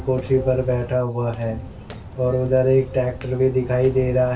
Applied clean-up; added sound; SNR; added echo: none; Walk, footsteps; 14 dB; reverberation time 0.2 s.